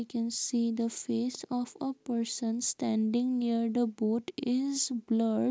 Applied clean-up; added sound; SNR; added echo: none; none; none; none.